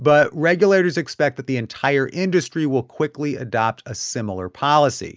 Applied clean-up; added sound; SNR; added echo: none; none; none; none.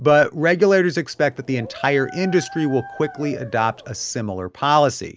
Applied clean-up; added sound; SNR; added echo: none; Dog; 19 dB; none.